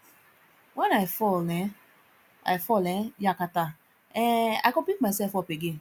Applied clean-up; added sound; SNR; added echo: none; none; none; none.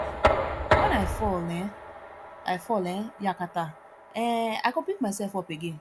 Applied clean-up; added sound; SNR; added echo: none; Knock; 1 dB; none.